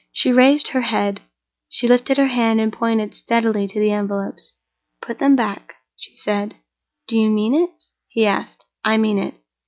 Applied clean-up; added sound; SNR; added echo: none; none; none; none.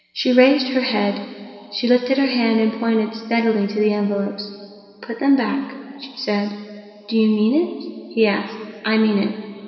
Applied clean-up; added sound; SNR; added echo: none; none; none; reverberation time 2.5 s.